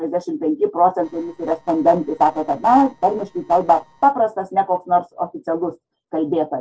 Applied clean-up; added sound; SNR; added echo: neural separator model SepFormer DNS4.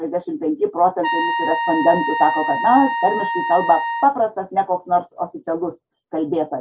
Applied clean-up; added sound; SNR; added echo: none; Trumpet; 3 dB; none.